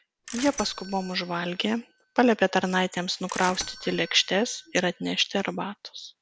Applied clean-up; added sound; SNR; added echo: none; Bell / Mechanisms; 16 dB; none.